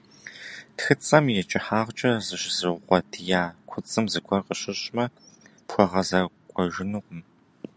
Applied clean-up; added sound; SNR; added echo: none; none; none; none.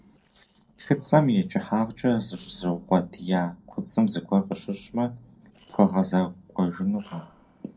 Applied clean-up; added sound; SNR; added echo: neural separator model SepFormer DNS4.